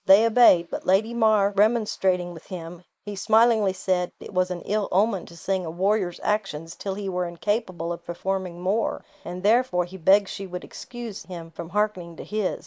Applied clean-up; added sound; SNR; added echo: neural mask model Resemble Enhance denoiser.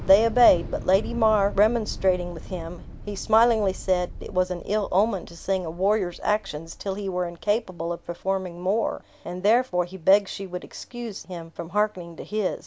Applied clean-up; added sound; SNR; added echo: none; Thunder / Explosion; 14 dB; none.